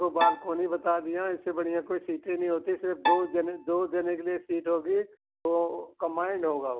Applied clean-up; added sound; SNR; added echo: none; Bowed string instrument; 4 dB; none.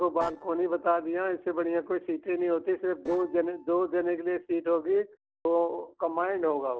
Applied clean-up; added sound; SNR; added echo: neural separator model SepFormer DNS4.